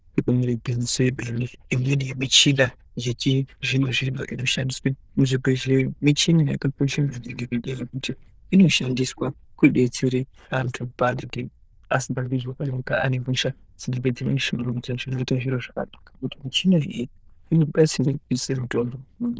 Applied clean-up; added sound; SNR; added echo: neural diffusion model UNIVERSE++.